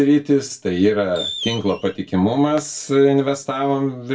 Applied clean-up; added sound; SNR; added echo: none; Fireworks; 15 dB; reverberation time 0.2 s.